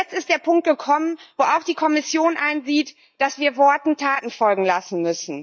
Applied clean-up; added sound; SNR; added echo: neural mask model DeepFilterNet 3.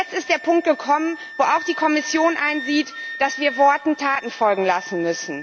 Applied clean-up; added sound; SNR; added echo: none; Wind instrument, woodwind instrument; 13 dB; none.